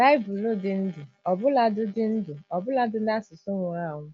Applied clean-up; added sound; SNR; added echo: none; none; none; none.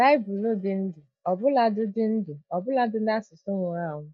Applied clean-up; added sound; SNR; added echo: neural mask model DeepFilterNet 3.